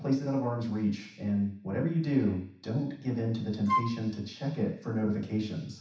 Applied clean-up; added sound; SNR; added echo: none; Wind instrument, woodwind instrument; 1 dB; reverberation time 0.7 s.